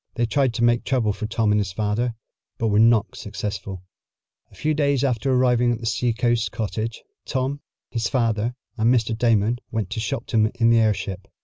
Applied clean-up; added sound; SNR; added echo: none; none; none; none.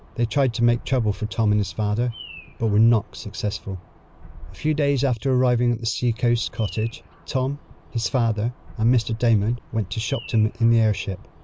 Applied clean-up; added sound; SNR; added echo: none; Bird vocalization, bird call, bird song; 19 dB; none.